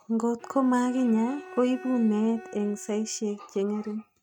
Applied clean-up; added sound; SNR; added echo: neural mask model RNNoise.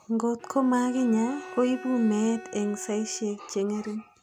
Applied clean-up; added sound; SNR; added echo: none; Bowed string instrument; 17 dB; none.